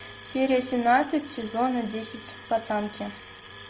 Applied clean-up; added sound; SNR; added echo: none; none; none; none.